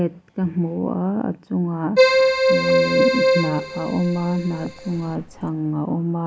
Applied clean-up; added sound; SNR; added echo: none; Keyboard (musical); -4 dB; none.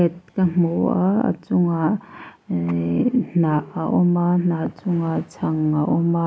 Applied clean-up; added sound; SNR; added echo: none; none; none; none.